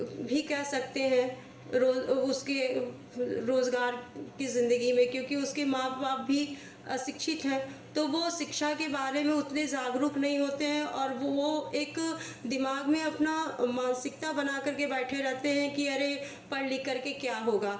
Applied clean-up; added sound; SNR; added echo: none; none; none; reverberation time 1.0 s.